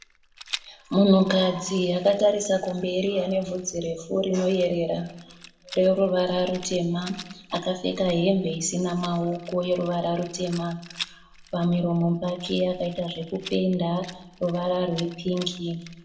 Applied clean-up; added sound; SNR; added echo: none; Rattle; 19 dB; reverberation time 0.8 s.